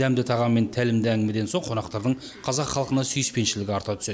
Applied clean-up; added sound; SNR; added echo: none; none; none; none.